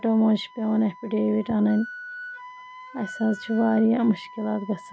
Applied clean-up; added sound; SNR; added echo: none; Wind instrument, woodwind instrument; 17 dB; none.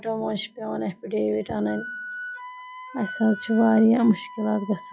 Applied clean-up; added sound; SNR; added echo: classical method log-MMSE.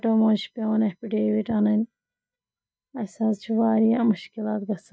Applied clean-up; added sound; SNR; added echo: neural mask model DeepFilterNet 3.